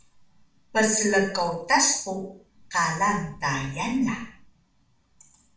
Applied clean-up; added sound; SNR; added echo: none; none; none; reverberation time 0.5 s.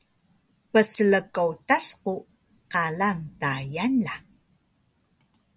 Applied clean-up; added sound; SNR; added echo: none; none; none; none.